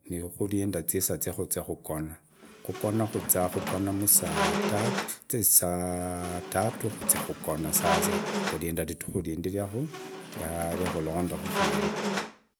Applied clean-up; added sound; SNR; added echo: none; Squeak; 3 dB; none.